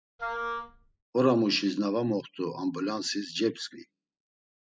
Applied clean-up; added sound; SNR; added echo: classical method spectral subtraction.